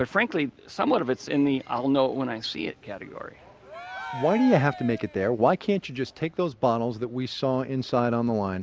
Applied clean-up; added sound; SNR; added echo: none; Cheering; 12 dB; none.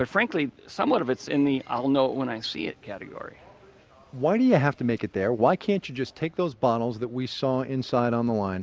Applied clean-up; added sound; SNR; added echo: none; none; none; none.